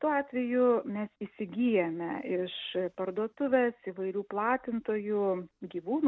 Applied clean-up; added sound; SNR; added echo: none; none; none; none.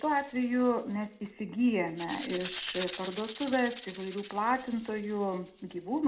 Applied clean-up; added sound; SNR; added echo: none; Rattle (instrument); 5 dB; reverberation time 0.5 s.